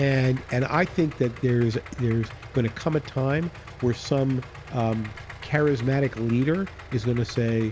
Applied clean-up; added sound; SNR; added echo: none; Idling; 16 dB; none.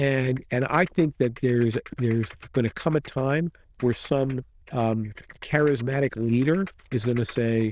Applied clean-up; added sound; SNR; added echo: neural diffusion model UNIVERSE++.